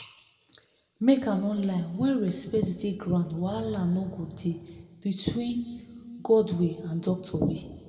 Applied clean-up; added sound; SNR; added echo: none; Animal; 16 dB; reverberation time 1.7 s.